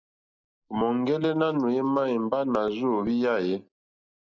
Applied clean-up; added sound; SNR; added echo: neural mask model Resemble Enhance denoiser.